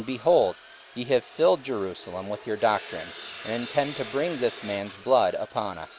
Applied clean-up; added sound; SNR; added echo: none; Sawing; 16 dB; none.